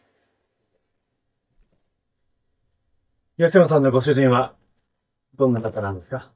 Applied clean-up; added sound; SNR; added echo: neural mask model DeepFilterNet 3.